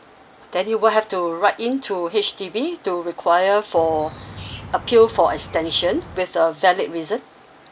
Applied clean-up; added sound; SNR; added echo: none; Bird; 16 dB; none.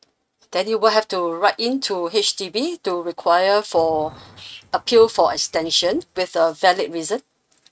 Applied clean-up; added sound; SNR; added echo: neural mask model RNNoise.